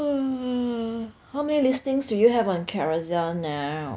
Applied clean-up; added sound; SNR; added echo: none; none; none; none.